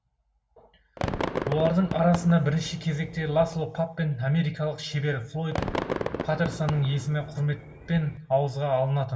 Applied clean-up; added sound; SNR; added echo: none; Fireworks; 9 dB; reverberation time 0.8 s.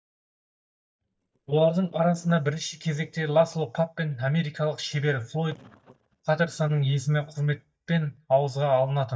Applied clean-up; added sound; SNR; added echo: neural mask model DeepFilterNet 3.